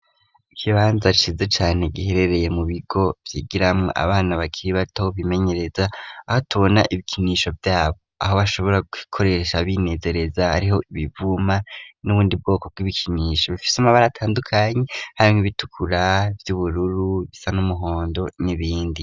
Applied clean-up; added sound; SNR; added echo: none; none; none; none.